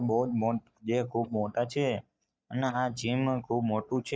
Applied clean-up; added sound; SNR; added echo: neural mask model DeepFilterNet 3.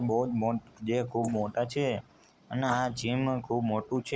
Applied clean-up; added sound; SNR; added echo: neural mask model Resemble Enhance denoiser.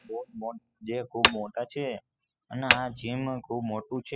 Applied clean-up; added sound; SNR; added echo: classical method spectral subtraction.